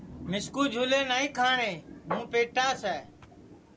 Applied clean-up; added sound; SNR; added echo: none; Thunder / Rain; 18 dB; none.